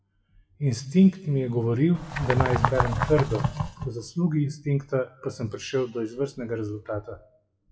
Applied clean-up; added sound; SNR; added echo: classical method WPE with log-MMSE.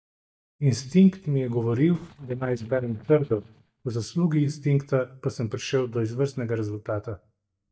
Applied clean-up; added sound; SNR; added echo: neural mask model DeepFilterNet 3.